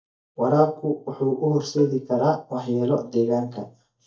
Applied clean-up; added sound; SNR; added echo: neural mask model DeepFilterNet 3.